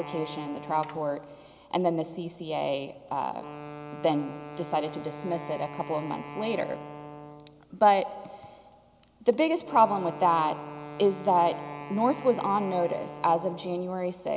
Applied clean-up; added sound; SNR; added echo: none; Wind instrument, woodwind instrument; 14 dB; none.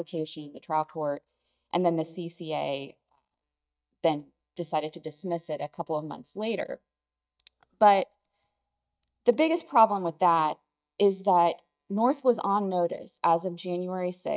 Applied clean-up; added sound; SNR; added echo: neural mask model DeepFilterNet 3.